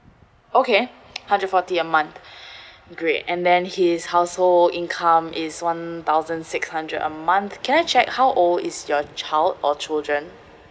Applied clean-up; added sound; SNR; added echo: none; none; none; none.